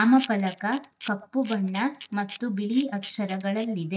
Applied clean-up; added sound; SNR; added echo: neural mask model DeepFilterNet 3.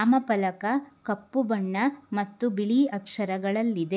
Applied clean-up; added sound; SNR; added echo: none; none; none; none.